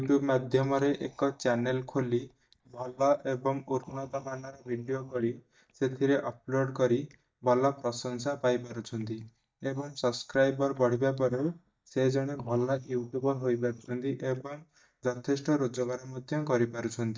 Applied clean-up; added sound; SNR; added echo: neural mask model DeepFilterNet 3.